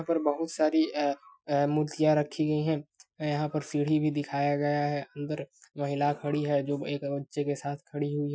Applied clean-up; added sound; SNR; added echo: classical method Wiener filter.